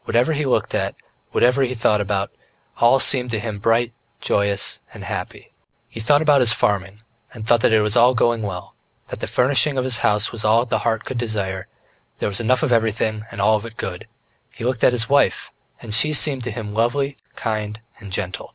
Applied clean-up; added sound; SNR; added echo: none; none; none; none.